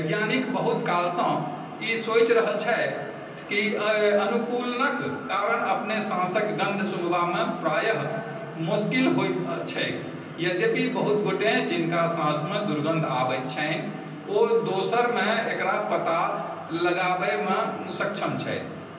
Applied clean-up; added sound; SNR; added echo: none; none; none; reverberation time 0.6 s.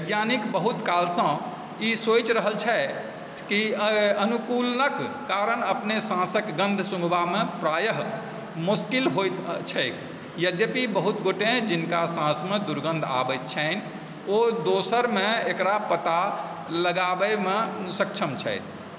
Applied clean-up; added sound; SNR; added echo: none; none; none; none.